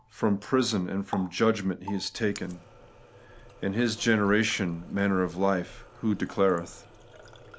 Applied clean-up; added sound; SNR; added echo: none; Water tap, faucet; 19 dB; none.